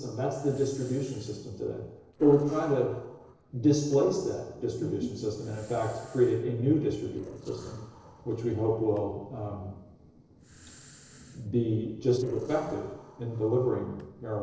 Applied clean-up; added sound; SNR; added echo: neural separator model SepFormer DNS4.